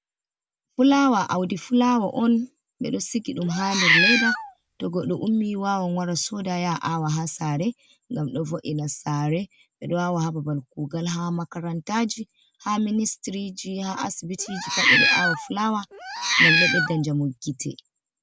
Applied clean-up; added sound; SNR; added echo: none; Meow; -3 dB; none.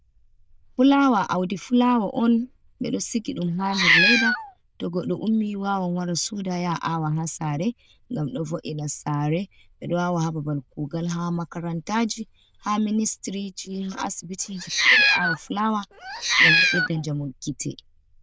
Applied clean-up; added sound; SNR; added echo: neural diffusion model UNIVERSE++.